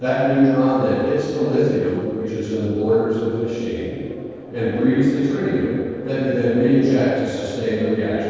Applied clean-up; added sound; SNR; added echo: neural separator model SepFormer DNS4.